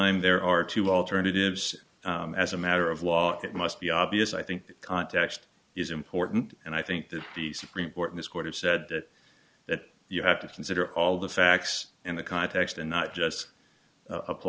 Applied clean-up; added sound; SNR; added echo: none; none; none; none.